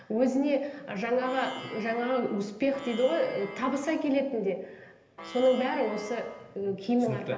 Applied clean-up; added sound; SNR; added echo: none; Plucked string instrument; 15 dB; reverberation time 1.4 s.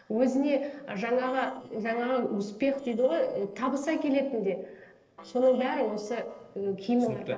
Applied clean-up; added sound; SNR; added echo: neural separator model SepFormer DNS4.